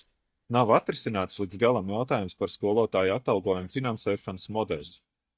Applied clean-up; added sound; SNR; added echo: neural mask model DeepFilterNet 3.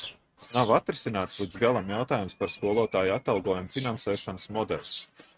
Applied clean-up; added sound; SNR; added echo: neural mask model RNNoise.